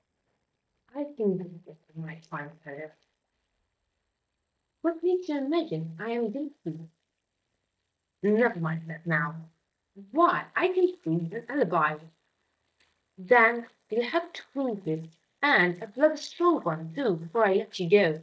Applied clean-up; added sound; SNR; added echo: neural mask model DeepFilterNet 3.